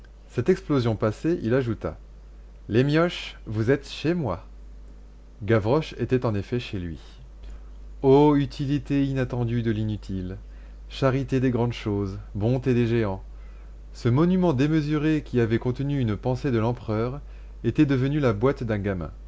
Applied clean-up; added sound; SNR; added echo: none; none; none; none.